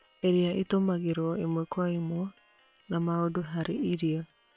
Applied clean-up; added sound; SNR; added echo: neural separator model SepFormer WHAM!.